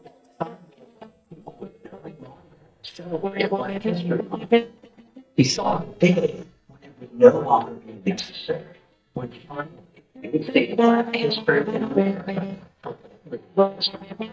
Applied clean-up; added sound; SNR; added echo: neural mask model DeepFilterNet 3.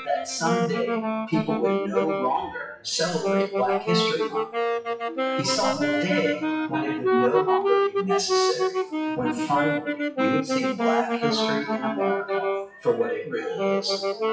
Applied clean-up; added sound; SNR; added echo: classical method WPE with log-MMSE.